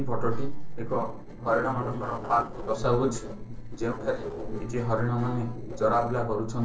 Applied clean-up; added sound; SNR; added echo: neural separator model SepFormer DNS4.